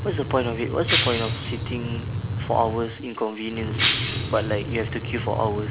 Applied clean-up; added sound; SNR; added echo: none; Truck + Shatter; 0 dB; none.